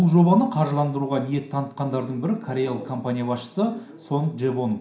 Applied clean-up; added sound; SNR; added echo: none; none; none; reverberation time 0.5 s.